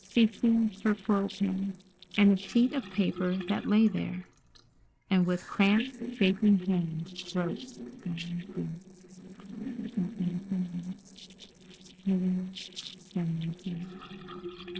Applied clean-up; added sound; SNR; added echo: neural separator model SepFormer DNS4.